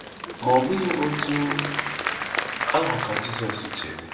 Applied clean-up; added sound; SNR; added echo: none; Applause / Crowd; 3 dB; reverberation time 1.0 s.